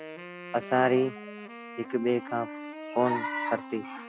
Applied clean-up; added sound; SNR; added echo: none; Wind instrument, woodwind instrument; 11 dB; none.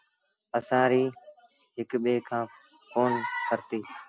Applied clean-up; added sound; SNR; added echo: none; none; none; none.